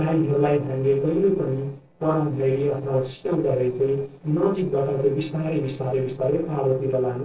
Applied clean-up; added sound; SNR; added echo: neural separator model SepFormer DNS4.